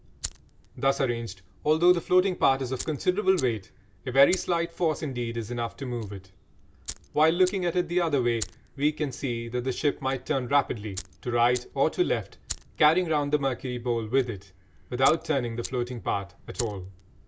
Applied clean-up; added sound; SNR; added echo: none; Fire; 18 dB; none.